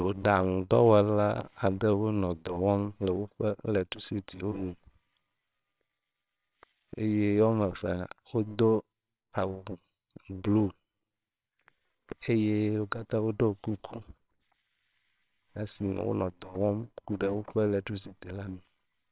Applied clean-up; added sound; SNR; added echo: neural separator model SepFormer WHAMR!.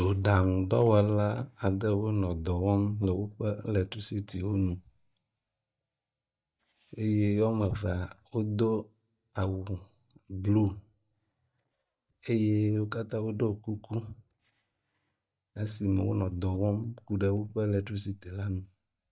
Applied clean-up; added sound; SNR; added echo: neural mask model DeepFilterNet 3.